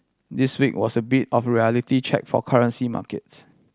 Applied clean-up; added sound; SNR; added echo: none; none; none; none.